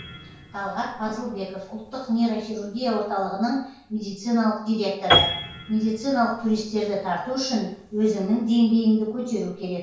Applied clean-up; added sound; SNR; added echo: none; Piano; 8 dB; reverberation time 0.5 s.